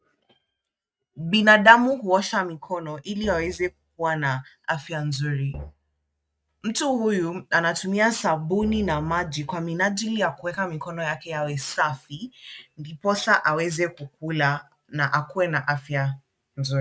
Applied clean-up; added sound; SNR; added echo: neural mask model RNNoise.